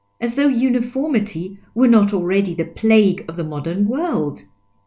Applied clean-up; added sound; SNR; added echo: none; none; none; none.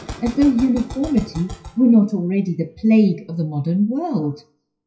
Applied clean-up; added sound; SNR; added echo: classical method WPE with log-MMSE.